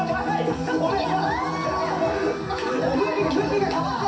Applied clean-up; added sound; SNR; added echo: none; Wind instrument, woodwind instrument; 10 dB; reverberation time 0.3 s.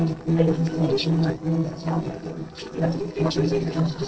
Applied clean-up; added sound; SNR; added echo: neural separator model SepFormer DNS4.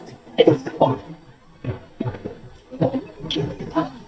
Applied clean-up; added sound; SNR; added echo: neural mask model DeepFilterNet 3.